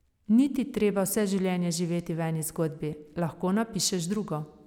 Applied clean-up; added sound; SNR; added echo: none; none; none; none.